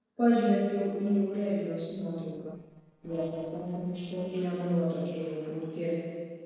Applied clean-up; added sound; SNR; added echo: neural separator model SepFormer DNS4.